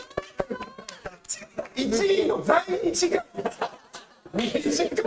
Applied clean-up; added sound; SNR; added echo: neural mask model RNNoise.